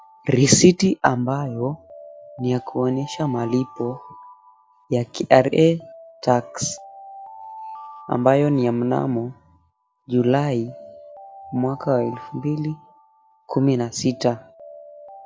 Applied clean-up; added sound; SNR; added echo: none; Alarm; 20 dB; none.